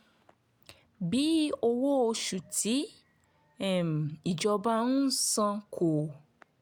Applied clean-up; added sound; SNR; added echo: none; none; none; none.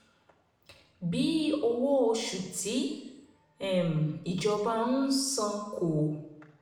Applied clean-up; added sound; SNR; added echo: none; none; none; reverberation time 0.8 s.